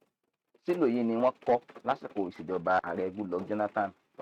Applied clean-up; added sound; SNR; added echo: neural mask model RNNoise.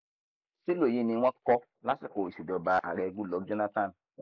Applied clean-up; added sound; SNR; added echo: neural mask model Resemble Enhance denoiser.